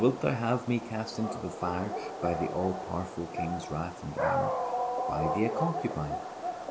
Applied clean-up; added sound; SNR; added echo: none; Dog; 2 dB; none.